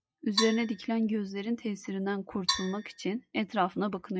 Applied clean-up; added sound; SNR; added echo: classical method log-MMSE.